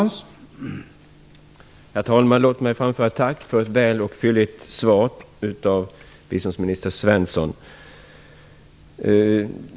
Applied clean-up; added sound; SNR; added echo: none; none; none; none.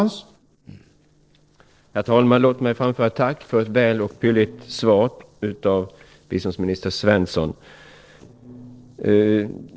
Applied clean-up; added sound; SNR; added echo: neural separator model SepFormer DNS4.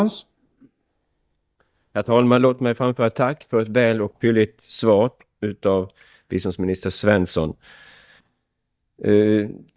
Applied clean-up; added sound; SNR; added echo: neural mask model DeepFilterNet 3.